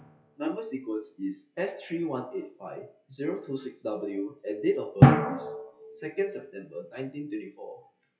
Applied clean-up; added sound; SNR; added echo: classical method WPE with log-MMSE.